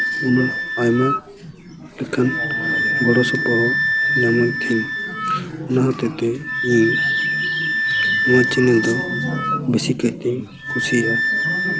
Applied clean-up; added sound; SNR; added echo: none; Wind instrument, woodwind instrument; 1 dB; none.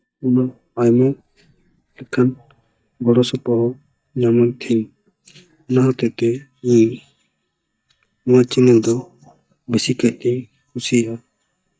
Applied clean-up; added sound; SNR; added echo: neural mask model DeepFilterNet 3.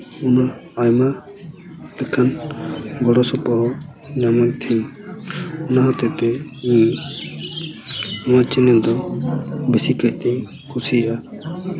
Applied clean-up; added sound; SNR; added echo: none; none; none; none.